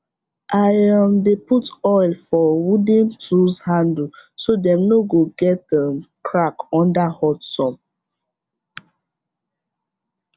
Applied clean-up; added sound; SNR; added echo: none; none; none; none.